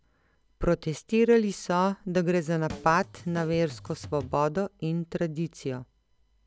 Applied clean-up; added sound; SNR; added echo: none; Drum kit; 15 dB; none.